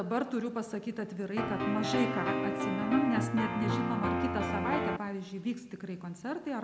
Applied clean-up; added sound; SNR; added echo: none; Piano; -2 dB; none.